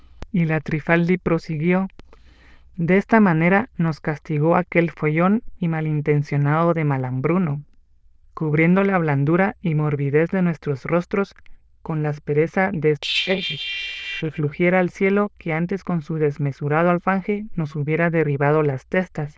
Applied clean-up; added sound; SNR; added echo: neural diffusion model UNIVERSE++.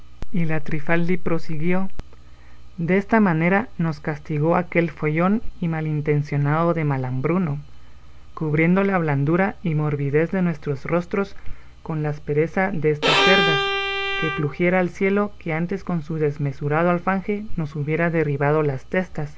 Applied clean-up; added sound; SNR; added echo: none; Bowed string instrument; 0 dB; none.